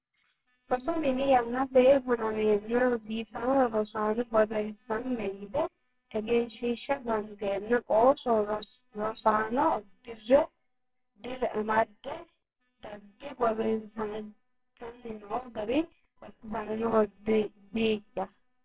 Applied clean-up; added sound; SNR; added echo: neural separator model SepFormer WHAMR!.